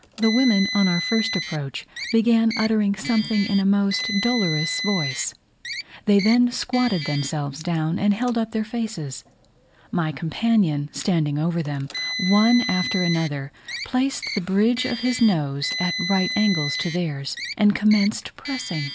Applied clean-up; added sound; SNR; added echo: none; Car; 9 dB; none.